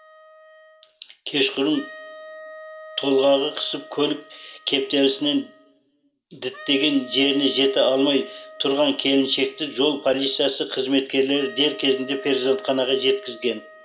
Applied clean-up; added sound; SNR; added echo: none; Wind instrument, woodwind instrument; 19 dB; reverberation time 0.5 s.